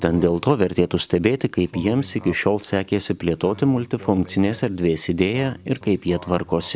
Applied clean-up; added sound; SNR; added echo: none; none; none; none.